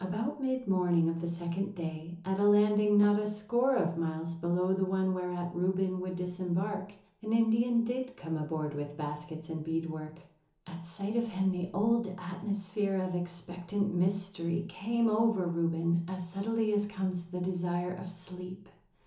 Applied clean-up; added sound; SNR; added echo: none; none; none; reverberation time 0.8 s.